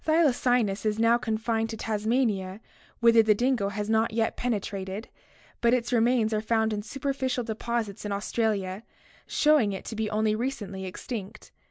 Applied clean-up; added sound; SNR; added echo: none; none; none; none.